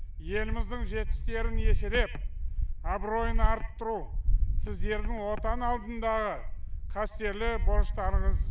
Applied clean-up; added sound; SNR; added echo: none; none; none; none.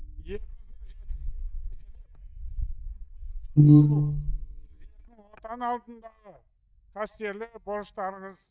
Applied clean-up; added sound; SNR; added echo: neural mask model DeepFilterNet 3.